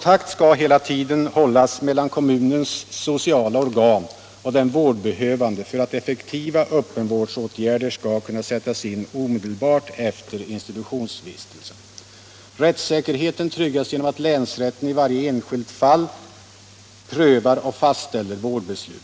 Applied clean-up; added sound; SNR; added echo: none; none; none; none.